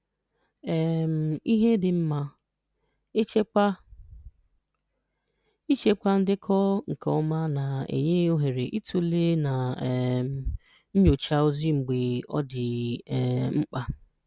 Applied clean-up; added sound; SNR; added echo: none; none; none; none.